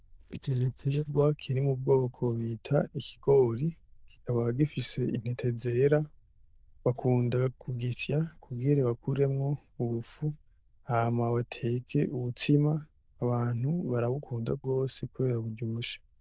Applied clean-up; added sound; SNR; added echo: neural diffusion model UNIVERSE++.